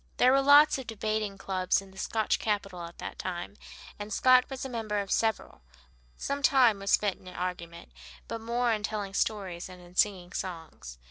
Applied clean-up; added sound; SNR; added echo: neural separator model SepFormer DNS4.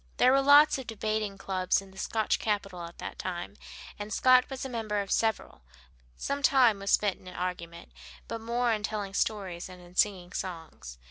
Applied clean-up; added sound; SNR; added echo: none; none; none; none.